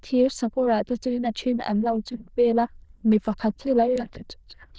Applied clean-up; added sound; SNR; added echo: neural diffusion model UNIVERSE++.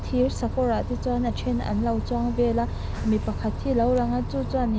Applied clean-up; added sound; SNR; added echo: none; Bus; 4 dB; none.